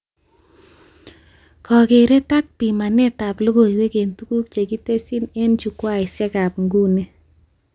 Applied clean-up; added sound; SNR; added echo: none; none; none; none.